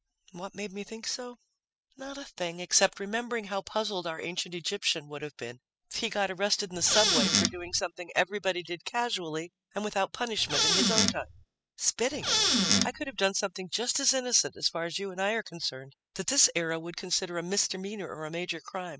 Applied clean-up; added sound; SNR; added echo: classical method spectral subtraction.